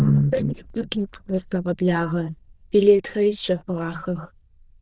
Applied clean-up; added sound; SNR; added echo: neural diffusion model UNIVERSE++.